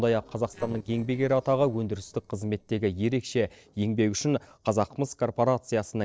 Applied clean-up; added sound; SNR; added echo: neural separator model SepFormer DNS4.